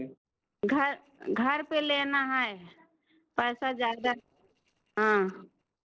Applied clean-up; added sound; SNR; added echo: neural separator model SepFormer DNS4.